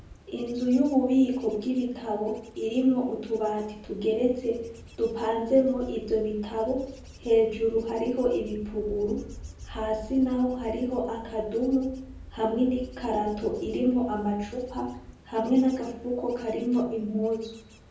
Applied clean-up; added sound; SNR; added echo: none; Wind / Bird / Insect; 19 dB; reverberation time 0.7 s.